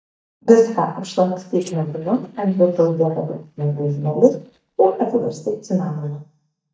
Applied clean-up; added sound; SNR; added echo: neural mask model DeepFilterNet 3.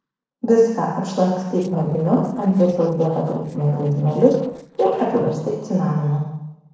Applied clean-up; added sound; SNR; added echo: neural separator model SepFormer DNS4.